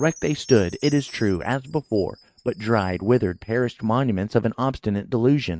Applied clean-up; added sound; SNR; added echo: neural mask model RNNoise.